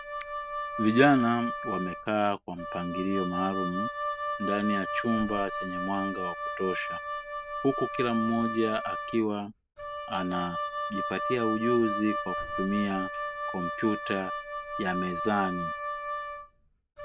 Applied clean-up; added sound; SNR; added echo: none; Wind instrument, woodwind instrument; 4 dB; none.